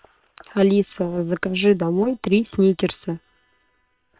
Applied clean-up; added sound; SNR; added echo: neural separator model SepFormer WHAM!.